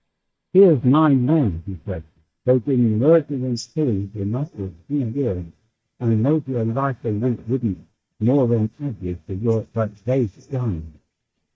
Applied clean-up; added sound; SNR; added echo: neural mask model DeepFilterNet 3.